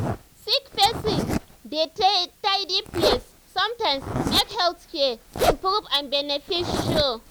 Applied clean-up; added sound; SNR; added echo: none; Zipper (clothing); 4 dB; none.